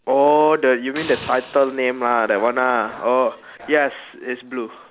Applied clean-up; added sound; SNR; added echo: none; Hiss; 20 dB; none.